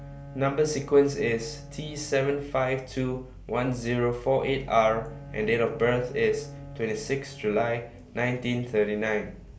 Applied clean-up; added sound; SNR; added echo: none; Bowed string instrument; 18 dB; none.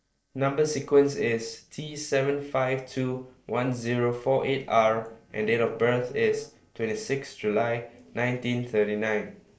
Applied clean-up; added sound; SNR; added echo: neural separator model SepFormer DNS4.